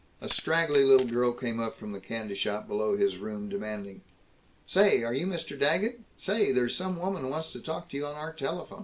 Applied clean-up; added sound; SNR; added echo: none; Crack; 17 dB; none.